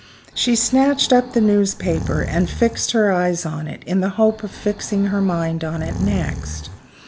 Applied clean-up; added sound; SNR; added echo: none; Breathing; 10 dB; none.